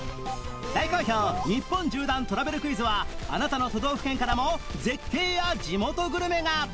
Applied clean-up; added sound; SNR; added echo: none; Crackle; 9 dB; none.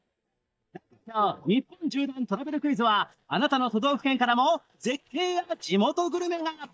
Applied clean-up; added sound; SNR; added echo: neural mask model DeepFilterNet 3.